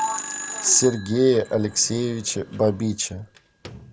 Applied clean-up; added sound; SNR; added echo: none; Telephone + Sliding door; 11 dB; none.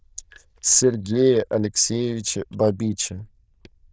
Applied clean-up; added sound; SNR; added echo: neural diffusion model UNIVERSE++.